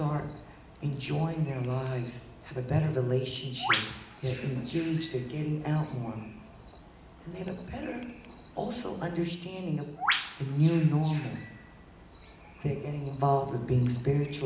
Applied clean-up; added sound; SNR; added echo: none; Bird; 10 dB; none.